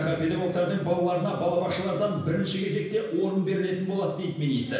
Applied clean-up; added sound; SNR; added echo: none; none; none; reverberation time 0.9 s.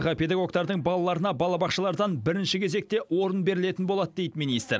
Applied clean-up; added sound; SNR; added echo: none; none; none; none.